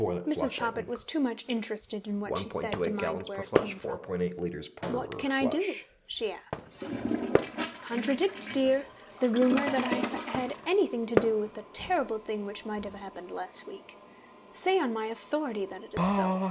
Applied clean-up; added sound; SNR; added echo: none; Toilet flush + Fireworks; 2 dB; none.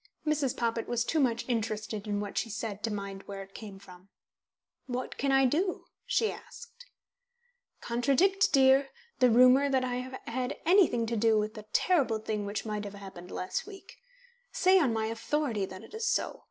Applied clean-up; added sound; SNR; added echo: none; none; none; none.